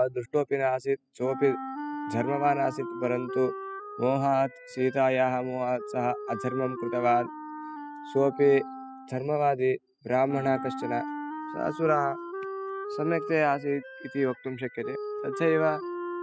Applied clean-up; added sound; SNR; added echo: classical method spectral subtraction.